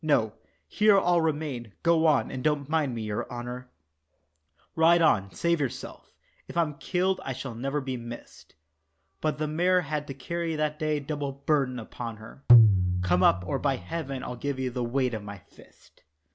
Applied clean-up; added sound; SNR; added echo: none; Tabla; -3 dB; none.